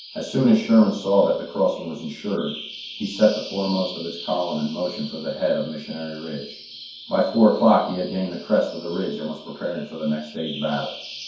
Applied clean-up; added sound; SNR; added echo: none; Bird vocalization, bird call, bird song; 16 dB; reverberation time 0.6 s.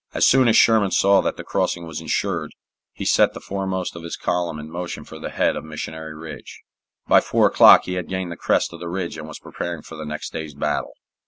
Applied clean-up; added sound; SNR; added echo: none; none; none; none.